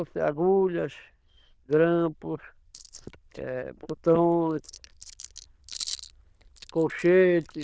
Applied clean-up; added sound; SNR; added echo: neural diffusion model UNIVERSE++.